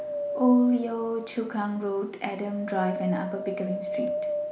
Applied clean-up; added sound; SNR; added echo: none; Wind; 6 dB; none.